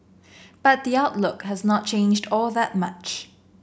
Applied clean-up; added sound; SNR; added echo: none; none; none; none.